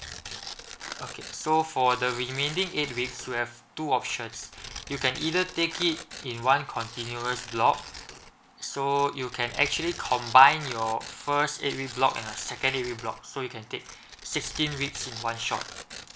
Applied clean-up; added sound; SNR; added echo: none; Tearing; 14 dB; none.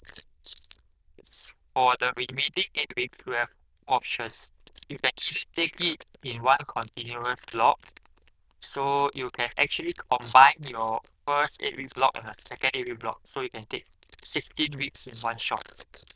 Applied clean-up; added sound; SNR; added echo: neural diffusion model UNIVERSE++.